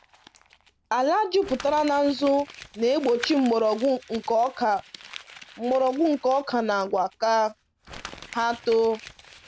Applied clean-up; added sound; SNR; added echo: none; Crumpling, crinkling; 19 dB; none.